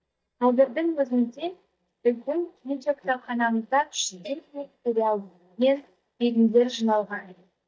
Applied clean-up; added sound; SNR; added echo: neural mask model DeepFilterNet 3.